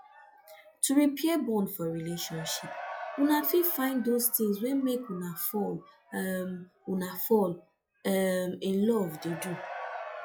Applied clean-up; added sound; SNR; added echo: classical method log-MMSE.